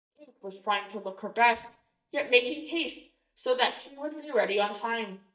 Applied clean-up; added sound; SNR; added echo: neural mask model DeepFilterNet 3.